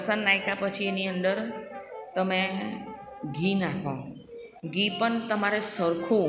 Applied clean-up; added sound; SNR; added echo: none; Brass instrument; 16 dB; none.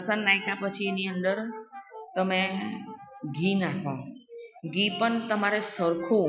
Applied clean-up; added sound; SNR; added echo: classical method Wiener filter.